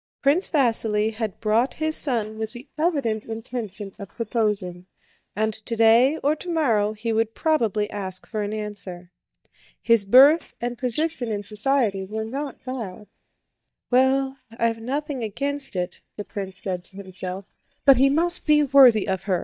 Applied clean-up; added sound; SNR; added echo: neural mask model DeepFilterNet 3.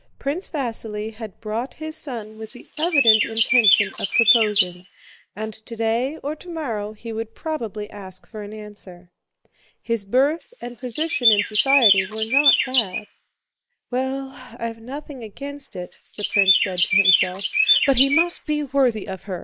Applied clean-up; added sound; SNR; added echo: neural mask model Resemble Enhance denoiser.